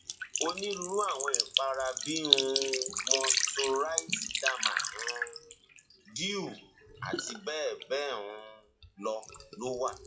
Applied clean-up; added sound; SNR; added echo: classical method WPE with log-MMSE.